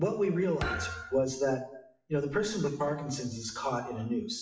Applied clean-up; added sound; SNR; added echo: classical method WPE with log-MMSE.